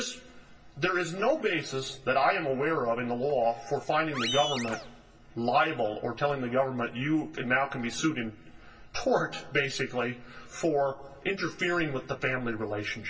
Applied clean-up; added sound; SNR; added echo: none; Animal; 8 dB; reverberation time 0.2 s.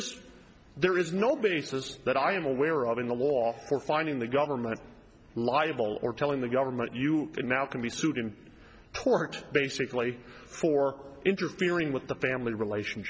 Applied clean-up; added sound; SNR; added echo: none; none; none; none.